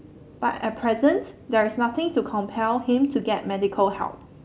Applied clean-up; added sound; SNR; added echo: none; none; none; none.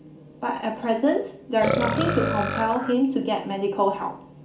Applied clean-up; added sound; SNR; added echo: none; Burping, eructation; 4 dB; reverberation time 0.4 s.